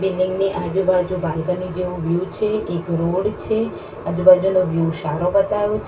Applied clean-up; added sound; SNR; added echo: none; none; none; reverberation time 0.2 s.